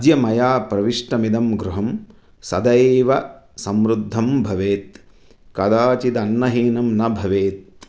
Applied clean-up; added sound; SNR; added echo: none; none; none; none.